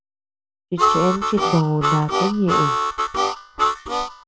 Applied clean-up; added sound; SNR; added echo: none; Harmonica; -2 dB; none.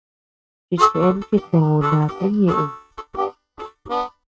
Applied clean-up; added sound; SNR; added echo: neural mask model RNNoise.